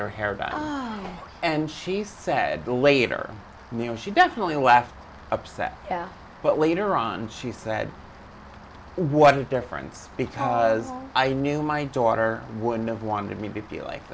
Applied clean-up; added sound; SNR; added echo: none; Rain; 20 dB; none.